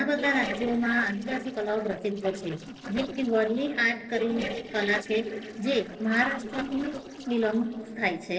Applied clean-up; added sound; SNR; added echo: neural separator model SepFormer DNS4.